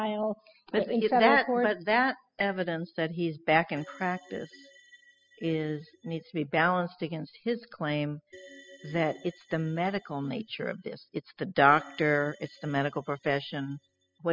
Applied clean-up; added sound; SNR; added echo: classical method spectral subtraction.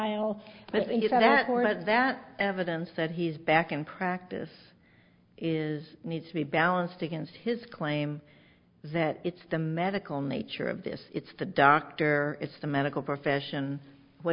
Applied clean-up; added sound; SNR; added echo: none; none; none; none.